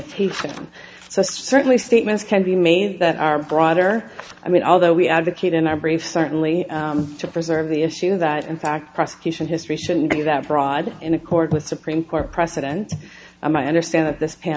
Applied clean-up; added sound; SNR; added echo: none; none; none; none.